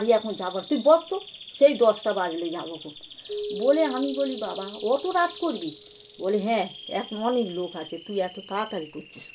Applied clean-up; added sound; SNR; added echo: none; Keyboard (musical) + Bird vocalization, bird call, bird song; 13 dB; none.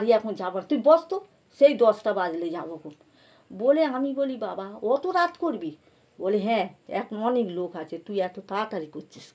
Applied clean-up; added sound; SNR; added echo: none; none; none; none.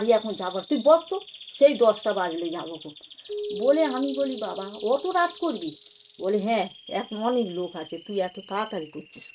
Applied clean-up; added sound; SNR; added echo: neural mask model RNNoise.